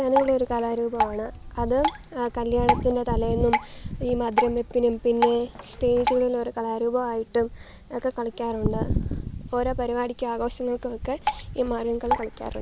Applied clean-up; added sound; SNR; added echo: none; Drip; 7 dB; none.